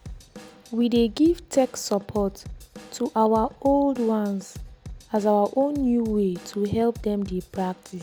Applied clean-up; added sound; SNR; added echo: none; Drum / Drum kit; 18 dB; none.